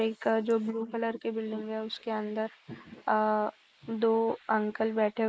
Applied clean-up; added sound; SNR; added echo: neural mask model Resemble Enhance denoiser.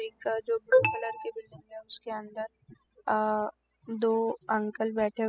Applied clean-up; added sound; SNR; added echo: classical method spectral subtraction.